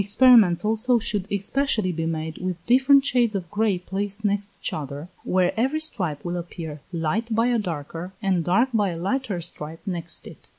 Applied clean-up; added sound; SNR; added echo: none; none; none; none.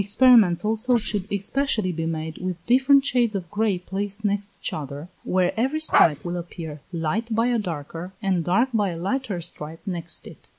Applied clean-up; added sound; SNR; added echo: neural mask model Resemble Enhance denoiser.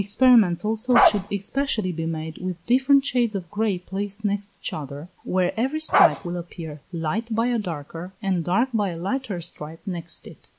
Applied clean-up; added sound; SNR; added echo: none; Bark; -1 dB; none.